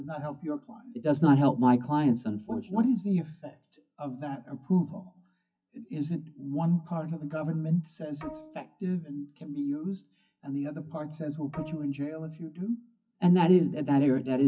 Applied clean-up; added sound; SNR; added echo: classical method WPE with log-MMSE.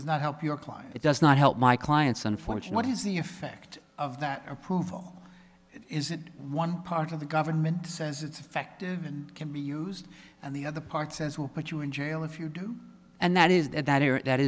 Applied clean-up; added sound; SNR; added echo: none; none; none; none.